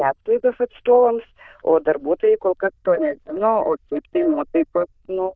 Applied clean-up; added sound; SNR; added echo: neural diffusion model UNIVERSE++.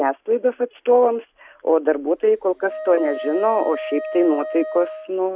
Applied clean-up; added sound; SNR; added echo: none; Wind instrument, woodwind instrument; 11 dB; none.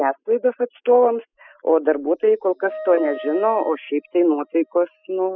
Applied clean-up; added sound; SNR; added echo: classical method spectral subtraction.